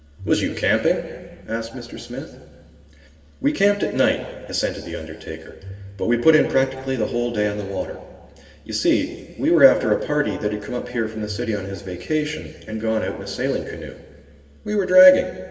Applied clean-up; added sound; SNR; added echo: none; Bowed string instrument; 20 dB; reverberation time 2.1 s.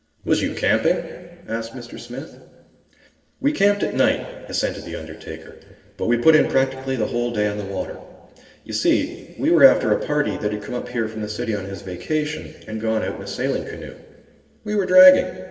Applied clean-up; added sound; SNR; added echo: neural separator model SepFormer DNS4.